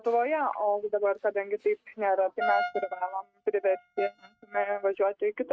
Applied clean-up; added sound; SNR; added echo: neural mask model RNNoise.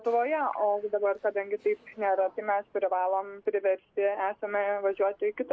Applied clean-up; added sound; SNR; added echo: none; none; none; none.